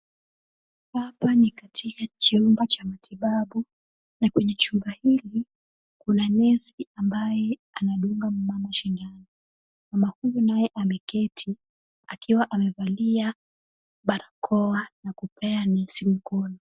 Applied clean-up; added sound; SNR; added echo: none; none; none; none.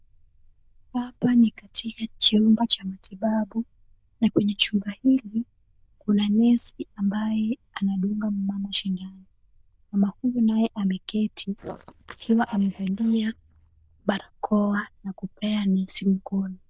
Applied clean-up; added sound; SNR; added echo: neural diffusion model UNIVERSE++.